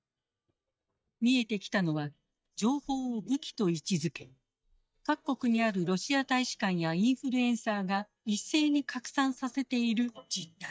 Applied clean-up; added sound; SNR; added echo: neural mask model DeepFilterNet 3.